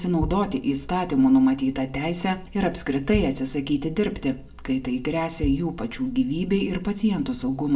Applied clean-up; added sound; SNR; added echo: none; Bass drum; 14 dB; reverberation time 0.5 s.